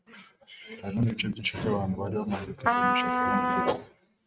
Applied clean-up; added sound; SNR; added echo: neural mask model RNNoise.